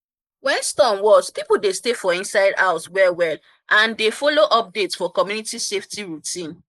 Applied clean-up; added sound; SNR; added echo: neural mask model Resemble Enhance denoiser.